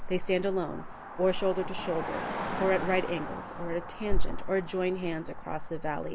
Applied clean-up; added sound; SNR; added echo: none; Car passing by; 11 dB; none.